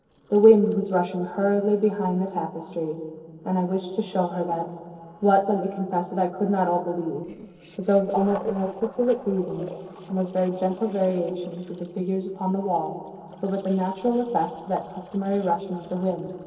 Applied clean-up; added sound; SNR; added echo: neural separator model SepFormer DNS4.